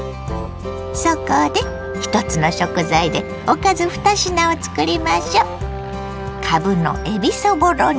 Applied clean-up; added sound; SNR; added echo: none; Fixed-wing aircraft, airplane; 20 dB; none.